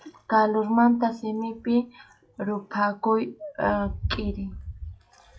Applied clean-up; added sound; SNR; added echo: classical method log-MMSE.